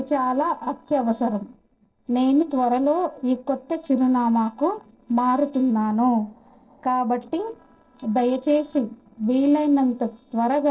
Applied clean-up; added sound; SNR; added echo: neural separator model SepFormer DNS4.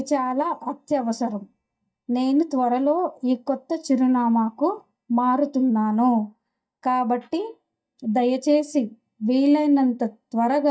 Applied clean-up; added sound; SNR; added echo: neural mask model DeepFilterNet 3.